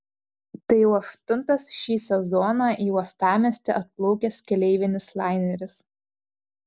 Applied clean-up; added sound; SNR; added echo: none; none; none; none.